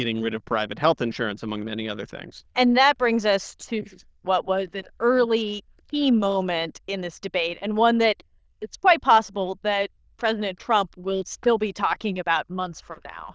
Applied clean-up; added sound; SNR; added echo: neural diffusion model UNIVERSE++.